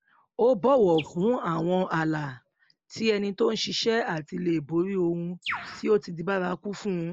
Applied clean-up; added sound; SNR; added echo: neural mask model Resemble Enhance denoiser.